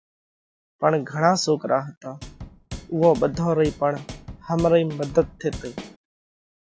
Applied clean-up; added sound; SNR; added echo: none; Drum kit; 14 dB; none.